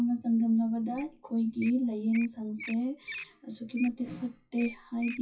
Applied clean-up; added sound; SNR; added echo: classical method WPE with log-MMSE.